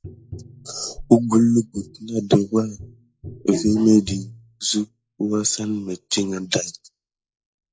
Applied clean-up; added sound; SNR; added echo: classical method log-MMSE.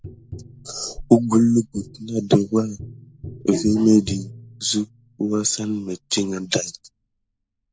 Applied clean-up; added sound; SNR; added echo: none; Tap; 18 dB; none.